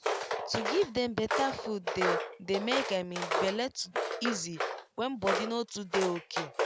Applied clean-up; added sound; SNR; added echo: none; Walk, footsteps; 1 dB; none.